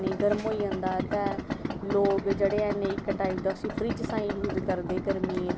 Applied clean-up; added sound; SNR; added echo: none; Idling; 4 dB; none.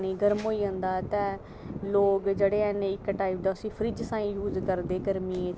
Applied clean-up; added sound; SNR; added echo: none; none; none; none.